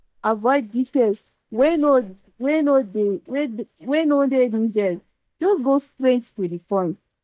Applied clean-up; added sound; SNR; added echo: neural mask model DeepFilterNet 3.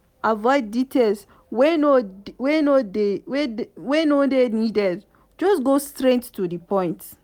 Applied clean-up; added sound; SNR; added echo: none; none; none; none.